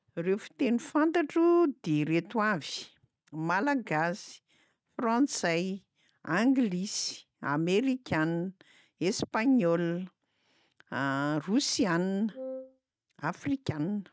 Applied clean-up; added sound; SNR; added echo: neural mask model RNNoise.